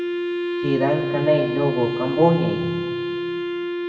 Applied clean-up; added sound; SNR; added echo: none; Wind instrument, woodwind instrument; 2 dB; reverberation time 1.7 s.